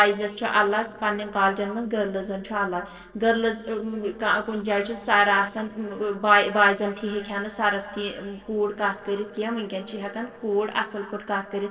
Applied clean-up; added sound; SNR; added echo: neural separator model SepFormer DNS4.